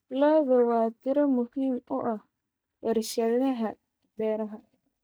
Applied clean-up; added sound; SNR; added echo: neural mask model DeepFilterNet 3.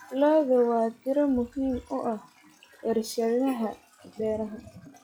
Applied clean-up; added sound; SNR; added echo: classical method log-MMSE.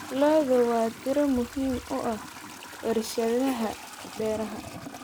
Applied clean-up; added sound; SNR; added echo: none; Trickle, dribble / Toilet flush; 14 dB; none.